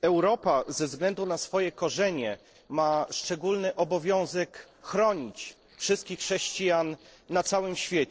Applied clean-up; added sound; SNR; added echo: neural separator model SepFormer DNS4.